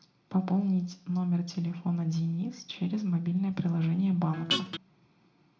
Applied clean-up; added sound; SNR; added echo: none; Guitar; 2 dB; reverberation time 0.4 s.